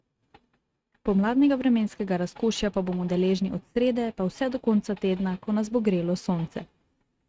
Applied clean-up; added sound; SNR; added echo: neural mask model RNNoise.